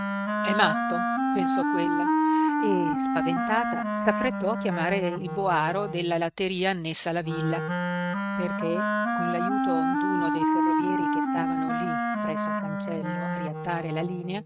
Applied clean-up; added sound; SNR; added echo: neural mask model RNNoise.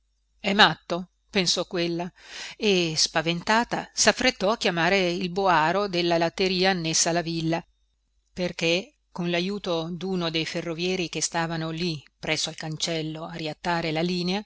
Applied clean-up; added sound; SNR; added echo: none; none; none; none.